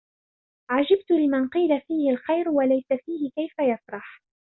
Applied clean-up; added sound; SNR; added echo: none; none; none; none.